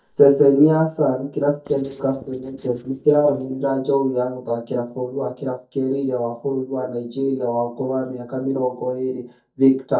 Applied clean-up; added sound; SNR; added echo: neural mask model DeepFilterNet 3.